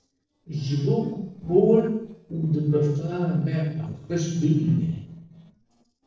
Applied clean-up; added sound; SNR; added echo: neural separator model SepFormer DNS4.